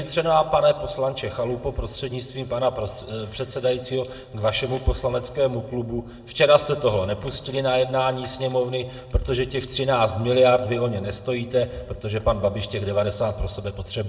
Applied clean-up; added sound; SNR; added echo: none; none; none; reverberation time 1.0 s.